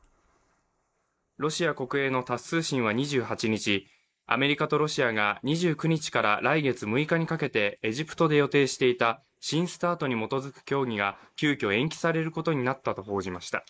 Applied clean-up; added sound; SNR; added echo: neural mask model Resemble Enhance denoiser.